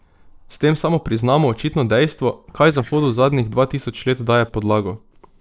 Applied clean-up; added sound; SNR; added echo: neural separator model SepFormer DNS4.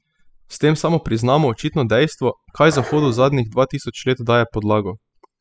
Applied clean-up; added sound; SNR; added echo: classical method spectral subtraction.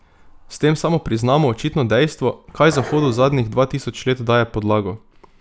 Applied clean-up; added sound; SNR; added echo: none; Growling; 13 dB; none.